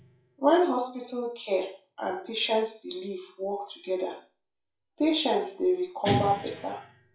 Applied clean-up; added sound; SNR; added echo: classical method WPE with log-MMSE.